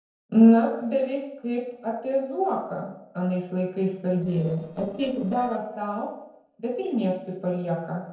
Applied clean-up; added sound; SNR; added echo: neural separator model SepFormer DNS4.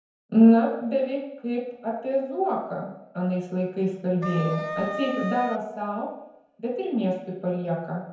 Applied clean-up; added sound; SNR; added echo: none; Wind instrument, woodwind instrument; 6 dB; reverberation time 0.9 s.